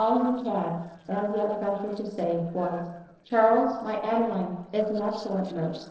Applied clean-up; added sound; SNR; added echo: neural separator model SepFormer DNS4.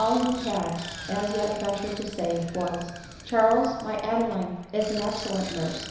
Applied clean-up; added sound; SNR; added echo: none; Bicycle; 13 dB; reverberation time 1.0 s.